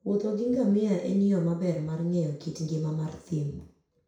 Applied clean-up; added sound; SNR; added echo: none; none; none; reverberation time 0.6 s.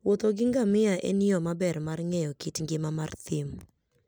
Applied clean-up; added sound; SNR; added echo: none; none; none; none.